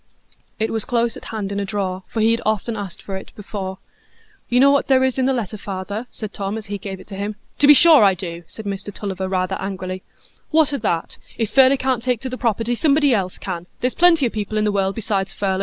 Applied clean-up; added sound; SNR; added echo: none; none; none; none.